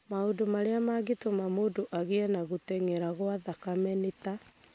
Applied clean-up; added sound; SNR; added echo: none; none; none; none.